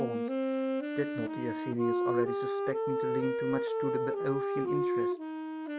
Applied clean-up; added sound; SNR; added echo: none; Wind instrument, woodwind instrument; -5 dB; none.